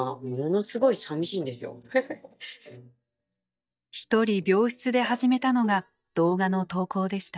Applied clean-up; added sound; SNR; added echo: neural mask model DeepFilterNet 3.